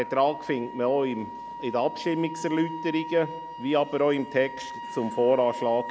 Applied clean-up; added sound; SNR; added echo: none; Wind instrument, woodwind instrument; 11 dB; none.